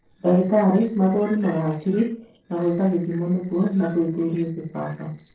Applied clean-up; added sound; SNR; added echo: neural separator model SepFormer DNS4.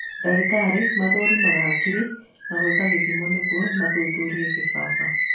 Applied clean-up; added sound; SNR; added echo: none; Bird; -3 dB; reverberation time 0.3 s.